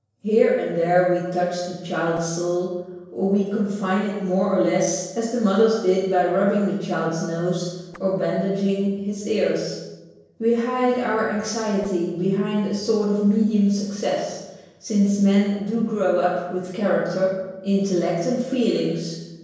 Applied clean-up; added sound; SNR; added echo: neural separator model SepFormer DNS4.